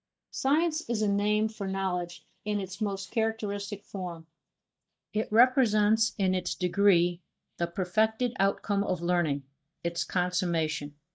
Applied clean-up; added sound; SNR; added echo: neural mask model DeepFilterNet 3.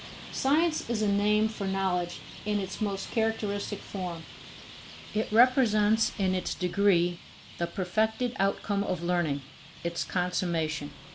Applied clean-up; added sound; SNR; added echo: none; Traffic noise, roadway noise; 17 dB; none.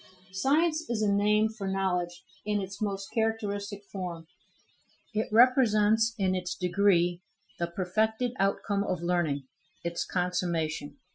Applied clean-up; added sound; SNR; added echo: classical method Wiener filter.